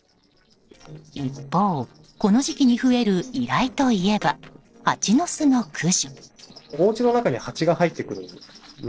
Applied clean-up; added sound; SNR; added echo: neural separator model SepFormer DNS4.